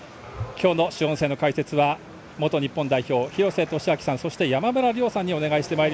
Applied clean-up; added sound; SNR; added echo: none; none; none; none.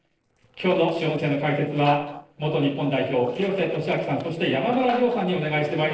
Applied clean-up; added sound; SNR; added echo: neural separator model SepFormer DNS4.